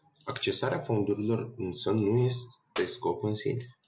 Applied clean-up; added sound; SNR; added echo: none; Clapping; 12 dB; none.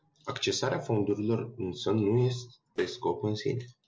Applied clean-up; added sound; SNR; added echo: neural separator model SepFormer DNS4.